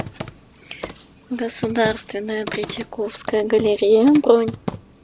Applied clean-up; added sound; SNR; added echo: none; Computer keyboard; 13 dB; none.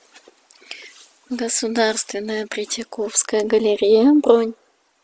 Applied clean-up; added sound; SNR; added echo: none; none; none; none.